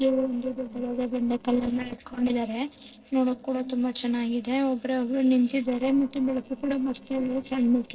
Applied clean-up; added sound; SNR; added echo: neural separator model SepFormer DNS4.